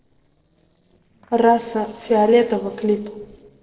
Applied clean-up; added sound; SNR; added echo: neural separator model SepFormer DNS4.